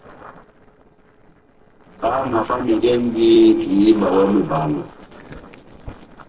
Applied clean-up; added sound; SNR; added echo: neural separator model SepFormer DNS4.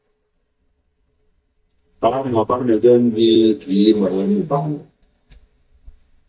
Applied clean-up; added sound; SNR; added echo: neural mask model DeepFilterNet 3.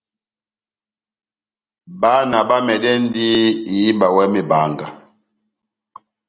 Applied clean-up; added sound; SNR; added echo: none; none; none; none.